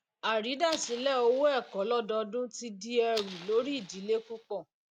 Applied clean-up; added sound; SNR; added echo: none; Fire; 17 dB; none.